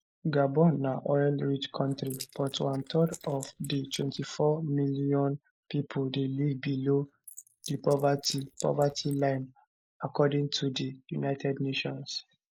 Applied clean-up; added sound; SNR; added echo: neural mask model Resemble Enhance denoiser.